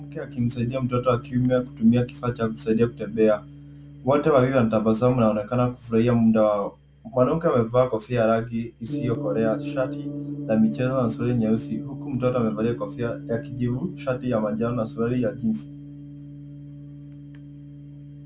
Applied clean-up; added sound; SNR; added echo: none; Gong; 13 dB; none.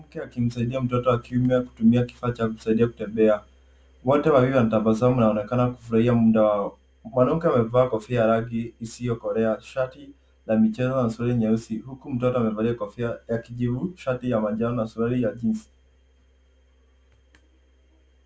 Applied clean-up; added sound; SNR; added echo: none; none; none; none.